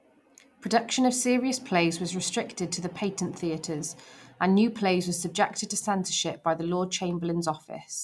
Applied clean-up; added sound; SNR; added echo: none; none; none; none.